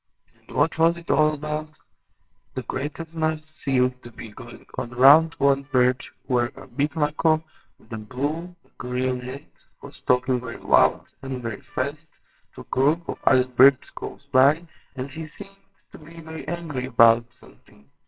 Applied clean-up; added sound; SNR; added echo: neural separator model SepFormer WHAMR!.